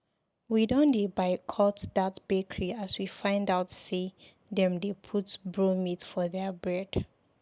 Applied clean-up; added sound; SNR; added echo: none; none; none; none.